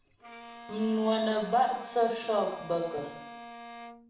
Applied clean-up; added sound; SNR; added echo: none; Bowed string instrument; 15 dB; reverberation time 0.7 s.